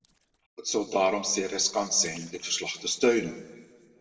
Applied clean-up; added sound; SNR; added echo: neural separator model SepFormer DNS4.